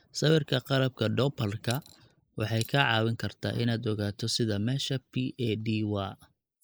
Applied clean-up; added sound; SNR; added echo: neural mask model Resemble Enhance denoiser.